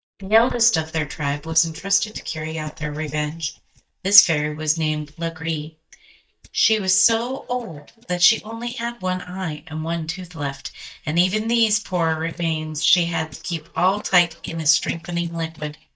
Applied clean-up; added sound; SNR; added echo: neural mask model DeepFilterNet 3.